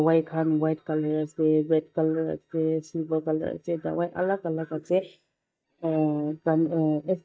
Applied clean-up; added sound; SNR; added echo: neural mask model DeepFilterNet 3.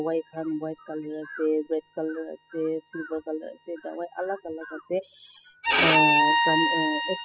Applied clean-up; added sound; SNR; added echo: classical method spectral subtraction.